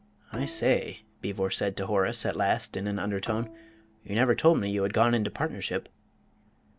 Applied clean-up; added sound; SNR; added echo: none; Bowed string instrument; 18 dB; none.